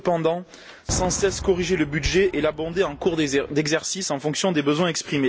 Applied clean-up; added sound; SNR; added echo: none; Fireworks; 13 dB; none.